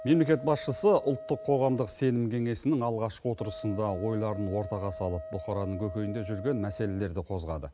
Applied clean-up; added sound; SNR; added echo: none; Wind instrument, woodwind instrument; 14 dB; none.